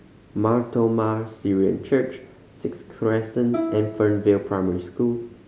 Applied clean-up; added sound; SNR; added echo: none; Plucked string instrument; 10 dB; none.